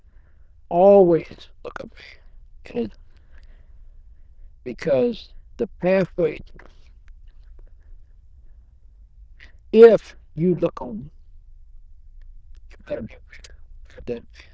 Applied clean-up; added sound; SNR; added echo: neural diffusion model UNIVERSE++.